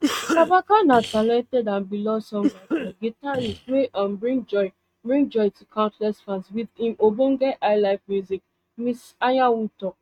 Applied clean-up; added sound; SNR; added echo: neural mask model RNNoise.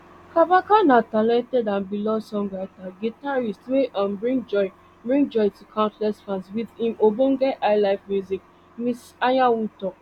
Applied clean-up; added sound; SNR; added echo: none; none; none; none.